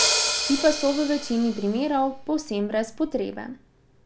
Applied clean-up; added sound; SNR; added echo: none; Hi-hat; 5 dB; none.